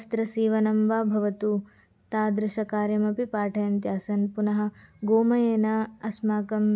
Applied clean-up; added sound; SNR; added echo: none; none; none; none.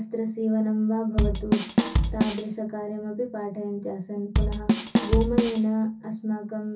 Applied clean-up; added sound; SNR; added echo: none; Bass drum / Snare drum / Drum kit; -4 dB; reverberation time 0.3 s.